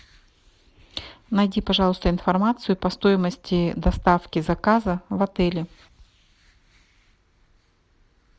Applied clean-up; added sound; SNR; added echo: none; none; none; none.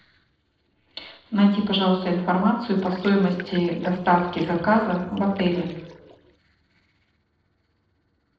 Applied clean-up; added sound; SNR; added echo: neural separator model SepFormer DNS4.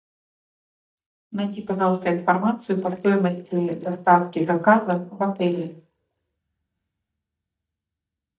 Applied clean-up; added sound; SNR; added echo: neural mask model DeepFilterNet 3.